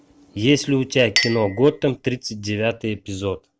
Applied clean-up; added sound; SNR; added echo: none; Chink, clink; 10 dB; none.